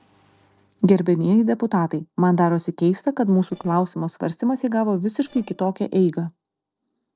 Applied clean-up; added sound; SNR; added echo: neural separator model SepFormer DNS4.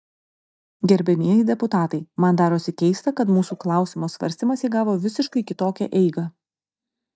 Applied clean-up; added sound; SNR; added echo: neural mask model DeepFilterNet 3.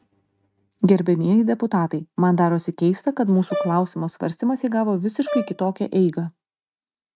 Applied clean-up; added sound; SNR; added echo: neural mask model RNNoise.